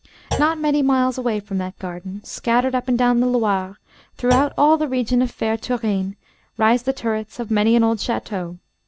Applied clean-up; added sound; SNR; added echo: none; Thump, thud; 12 dB; none.